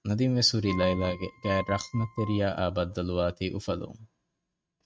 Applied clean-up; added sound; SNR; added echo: neural mask model RNNoise.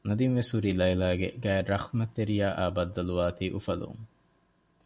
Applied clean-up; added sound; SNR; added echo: none; none; none; none.